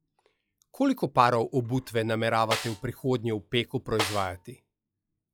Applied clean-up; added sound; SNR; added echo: classical method log-MMSE.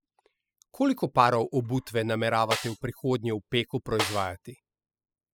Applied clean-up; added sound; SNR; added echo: classical method spectral subtraction.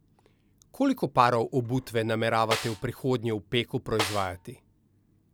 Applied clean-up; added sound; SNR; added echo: none; Snare drum; 9 dB; none.